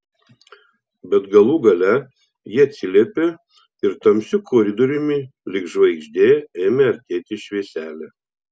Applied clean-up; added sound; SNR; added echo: none; none; none; none.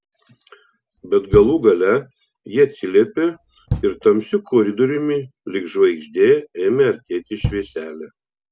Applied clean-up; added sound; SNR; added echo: none; Knock; 10 dB; none.